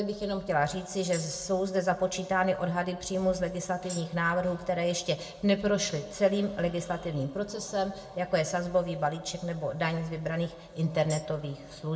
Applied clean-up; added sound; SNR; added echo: none; Tambourine; 14 dB; reverberation time 0.5 s.